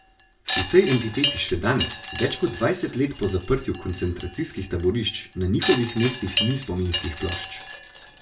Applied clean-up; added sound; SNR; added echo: none; Wind chime; 8 dB; reverberation time 0.2 s.